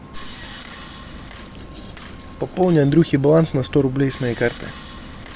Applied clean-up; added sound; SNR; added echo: none; Sawing; 17 dB; none.